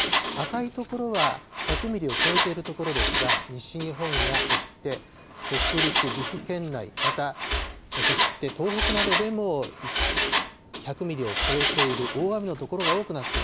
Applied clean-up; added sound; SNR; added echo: none; Mechanisms; -3 dB; none.